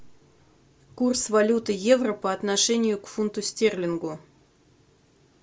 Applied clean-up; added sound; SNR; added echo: none; none; none; none.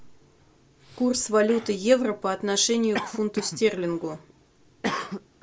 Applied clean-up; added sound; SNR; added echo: none; Cough; 12 dB; none.